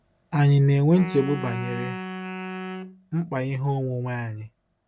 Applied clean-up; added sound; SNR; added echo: none; Wind instrument, woodwind instrument; 11 dB; none.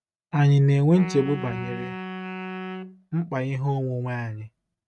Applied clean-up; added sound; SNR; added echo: neural mask model RNNoise.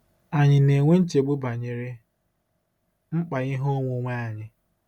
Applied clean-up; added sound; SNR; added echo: none; none; none; none.